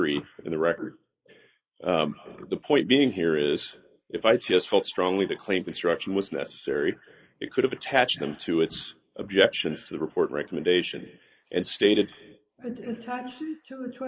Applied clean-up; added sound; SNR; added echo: neural mask model Resemble Enhance denoiser.